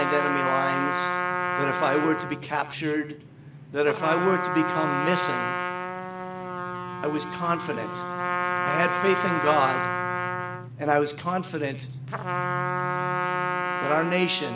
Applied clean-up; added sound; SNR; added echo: none; Trumpet; 1 dB; none.